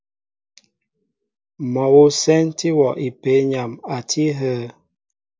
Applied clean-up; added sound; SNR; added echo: none; none; none; none.